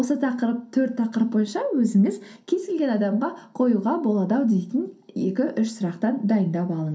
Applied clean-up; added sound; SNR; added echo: none; none; none; reverberation time 0.3 s.